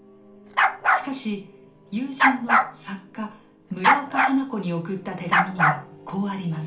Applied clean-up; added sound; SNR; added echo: none; Bark; -5 dB; reverberation time 0.4 s.